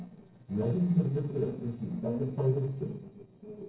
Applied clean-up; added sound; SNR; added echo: neural separator model SepFormer DNS4.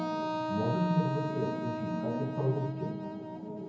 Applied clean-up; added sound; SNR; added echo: none; Wind instrument, woodwind instrument; 3 dB; reverberation time 0.9 s.